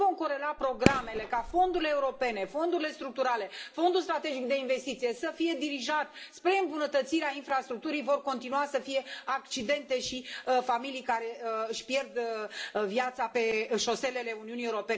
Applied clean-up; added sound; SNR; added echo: none; Fireworks; 3 dB; reverberation time 0.8 s.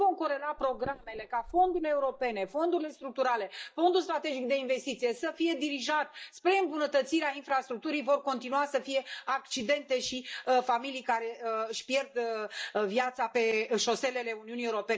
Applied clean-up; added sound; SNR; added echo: neural mask model DeepFilterNet 3.